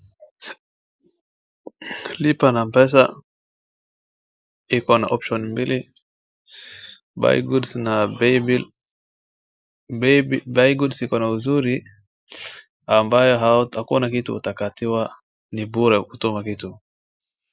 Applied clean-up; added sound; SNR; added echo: neural mask model Resemble Enhance denoiser.